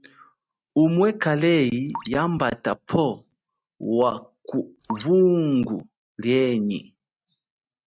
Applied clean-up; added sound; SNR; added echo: neural mask model RNNoise.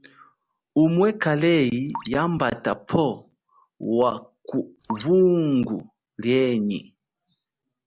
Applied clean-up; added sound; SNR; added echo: none; Drip; 19 dB; none.